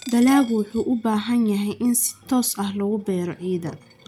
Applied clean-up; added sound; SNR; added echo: none; Coin (dropping) + Growling; 20 dB; none.